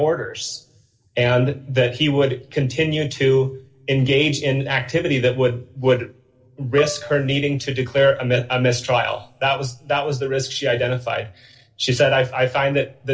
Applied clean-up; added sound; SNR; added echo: neural separator model SepFormer DNS4.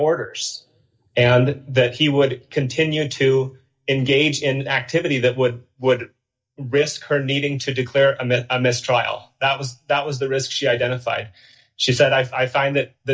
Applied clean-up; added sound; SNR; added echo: neural mask model DeepFilterNet 3.